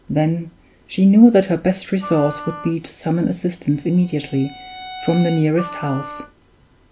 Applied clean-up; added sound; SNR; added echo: none; Wind instrument, woodwind instrument + Bowed string instrument; 16 dB; none.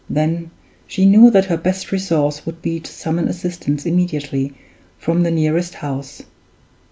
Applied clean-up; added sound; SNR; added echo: none; none; none; none.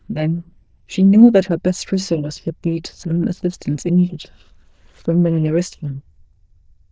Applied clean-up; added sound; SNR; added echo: neural diffusion model UNIVERSE++.